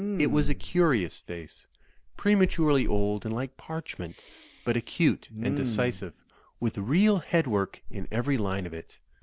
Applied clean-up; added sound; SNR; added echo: none; Respiratory sounds; 5 dB; none.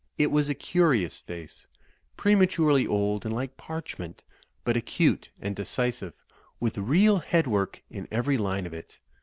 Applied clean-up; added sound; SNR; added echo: none; none; none; none.